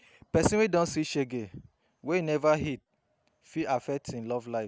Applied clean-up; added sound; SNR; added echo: none; none; none; none.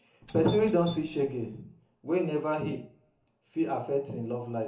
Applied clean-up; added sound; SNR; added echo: none; Doorbell; 14 dB; reverberation time 0.6 s.